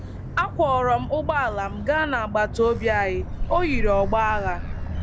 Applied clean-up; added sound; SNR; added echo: none; Motor vehicle (road); 5 dB; none.